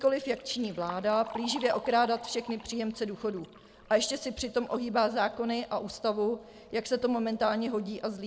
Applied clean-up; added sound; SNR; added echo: none; Liquid; 18 dB; none.